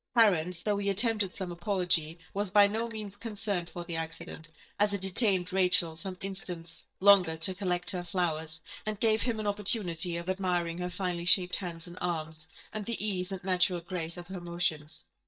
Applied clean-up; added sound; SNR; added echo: neural mask model DeepFilterNet 3.